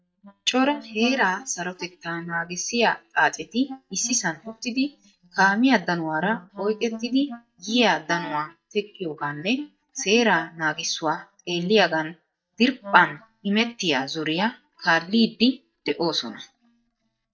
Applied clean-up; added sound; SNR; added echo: neural mask model DeepFilterNet 3.